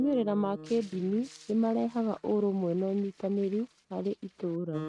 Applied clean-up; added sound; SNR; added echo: neural mask model RNNoise.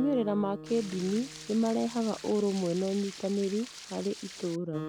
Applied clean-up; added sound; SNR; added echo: none; Stream + Acoustic guitar; 13 dB; none.